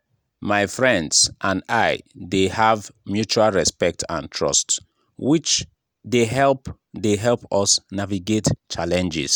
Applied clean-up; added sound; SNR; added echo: none; none; none; none.